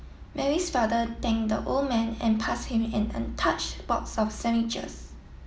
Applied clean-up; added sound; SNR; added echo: none; none; none; none.